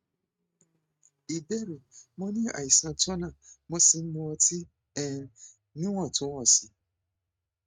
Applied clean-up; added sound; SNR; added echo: neural mask model RNNoise.